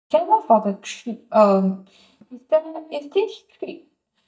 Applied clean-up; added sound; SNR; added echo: neural mask model DeepFilterNet 3.